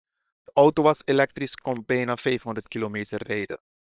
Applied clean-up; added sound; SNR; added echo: neural separator model SepFormer WHAM!.